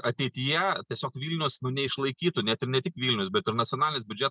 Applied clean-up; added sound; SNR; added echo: none; none; none; none.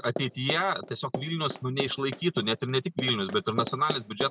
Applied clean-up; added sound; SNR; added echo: none; Run; 9 dB; none.